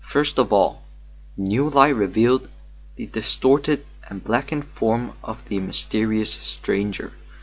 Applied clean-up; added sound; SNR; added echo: none; none; none; none.